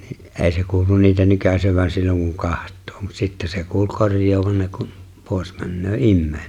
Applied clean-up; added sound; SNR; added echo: none; none; none; none.